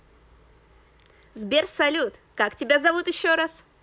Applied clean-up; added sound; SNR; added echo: none; none; none; none.